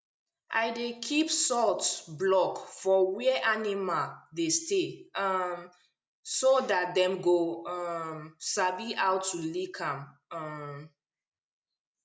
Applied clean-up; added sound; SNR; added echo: none; none; none; none.